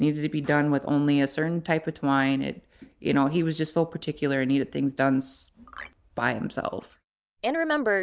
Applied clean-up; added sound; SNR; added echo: none; Marimba, xylophone; 16 dB; none.